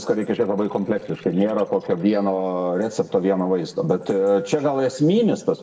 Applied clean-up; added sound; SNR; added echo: neural separator model SepFormer DNS4.